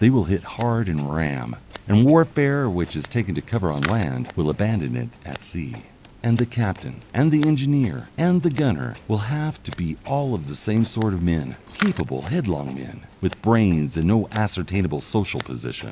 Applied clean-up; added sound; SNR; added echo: none; Scissors; 17 dB; none.